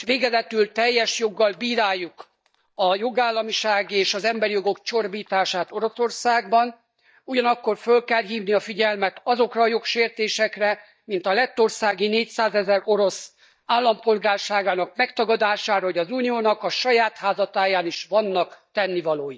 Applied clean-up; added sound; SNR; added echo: neural mask model DeepFilterNet 3.